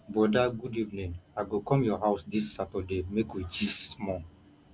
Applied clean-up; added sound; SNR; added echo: none; none; none; none.